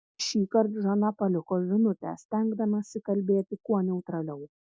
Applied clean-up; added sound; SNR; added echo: none; none; none; none.